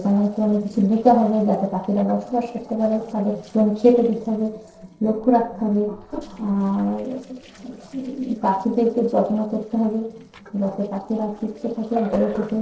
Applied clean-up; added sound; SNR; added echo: neural separator model SepFormer DNS4.